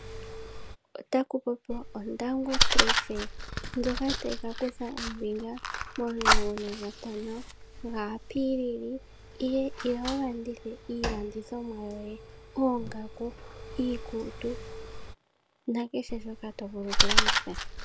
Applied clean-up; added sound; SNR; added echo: none; Fire; -2 dB; none.